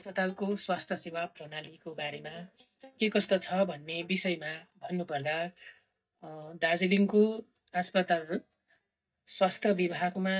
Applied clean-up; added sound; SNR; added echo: neural mask model DeepFilterNet 3.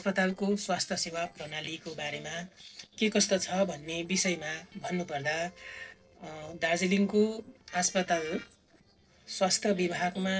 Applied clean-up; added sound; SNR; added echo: neural separator model SepFormer DNS4.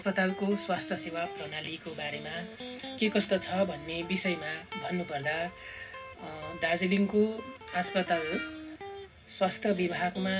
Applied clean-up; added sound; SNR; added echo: none; Electric guitar; 13 dB; reverberation time 0.4 s.